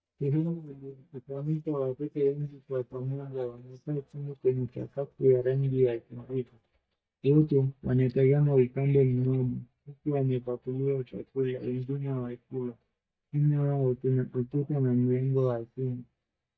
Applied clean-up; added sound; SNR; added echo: neural mask model DeepFilterNet 3.